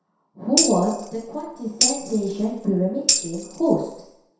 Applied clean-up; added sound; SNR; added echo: none; Tambourine; 1 dB; reverberation time 0.7 s.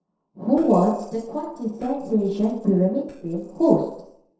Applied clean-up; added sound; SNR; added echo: neural separator model SepFormer DNS4.